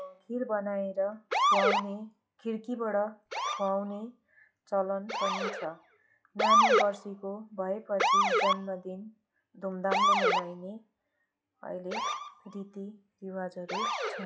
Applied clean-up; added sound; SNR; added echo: classical method log-MMSE.